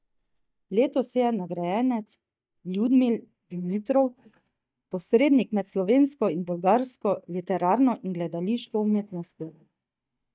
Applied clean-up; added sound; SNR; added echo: neural mask model DeepFilterNet 3.